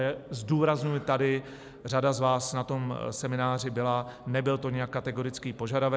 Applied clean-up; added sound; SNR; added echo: none; none; none; none.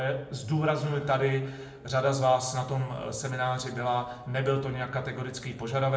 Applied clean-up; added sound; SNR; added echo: none; none; none; reverberation time 0.6 s.